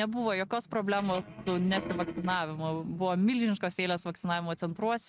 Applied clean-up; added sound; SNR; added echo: neural mask model RNNoise.